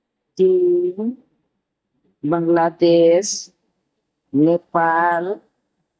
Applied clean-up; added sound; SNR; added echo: neural mask model DeepFilterNet 3.